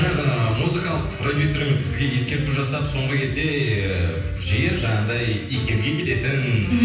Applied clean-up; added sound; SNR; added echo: none; Wind instrument, woodwind instrument; 17 dB; reverberation time 0.9 s.